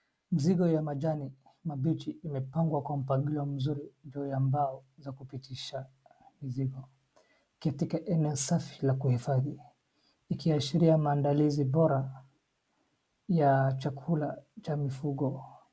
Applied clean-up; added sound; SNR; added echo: none; none; none; none.